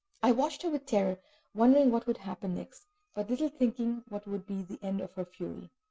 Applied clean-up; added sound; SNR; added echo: none; none; none; none.